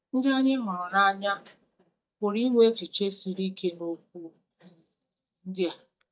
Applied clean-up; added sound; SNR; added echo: neural mask model DeepFilterNet 3.